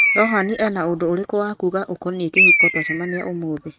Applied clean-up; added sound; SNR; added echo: neural mask model RNNoise.